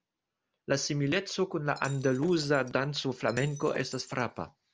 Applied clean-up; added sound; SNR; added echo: none; Shatter; 17 dB; none.